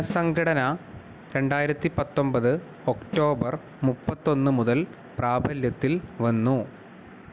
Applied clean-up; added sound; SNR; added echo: none; Snare drum; 17 dB; none.